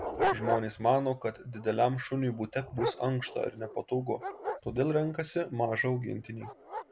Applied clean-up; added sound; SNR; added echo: none; Dog; 7 dB; none.